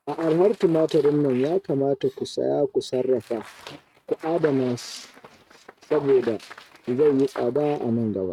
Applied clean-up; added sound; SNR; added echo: neural mask model RNNoise.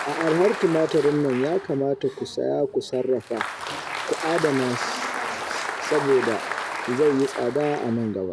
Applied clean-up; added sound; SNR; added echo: none; Applause; 7 dB; none.